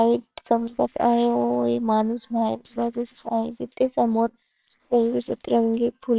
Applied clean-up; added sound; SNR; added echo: neural separator model SepFormer WHAMR!.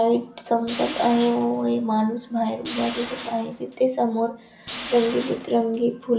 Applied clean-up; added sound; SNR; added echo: none; Tools; 14 dB; reverberation time 0.7 s.